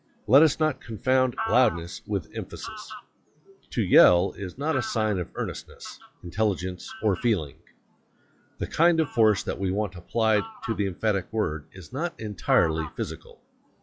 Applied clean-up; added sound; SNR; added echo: classical method log-MMSE.